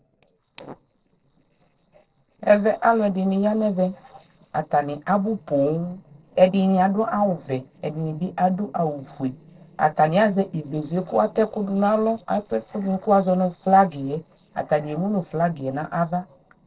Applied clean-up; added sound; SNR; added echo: neural separator model SepFormer DNS4.